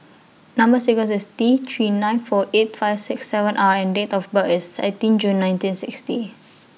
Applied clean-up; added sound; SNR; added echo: none; none; none; none.